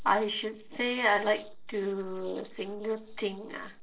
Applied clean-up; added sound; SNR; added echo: neural separator model SepFormer DNS4.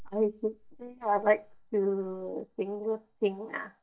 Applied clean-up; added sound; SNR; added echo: neural mask model DeepFilterNet 3.